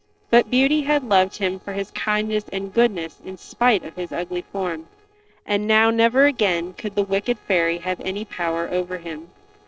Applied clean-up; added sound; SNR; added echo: neural separator model SepFormer DNS4.